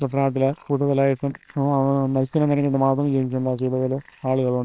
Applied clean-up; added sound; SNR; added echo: neural separator model SepFormer WHAMR!.